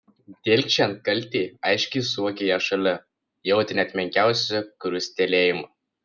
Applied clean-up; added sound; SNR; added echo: none; none; none; none.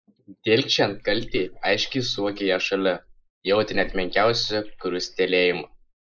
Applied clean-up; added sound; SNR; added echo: neural mask model Resemble Enhance denoiser.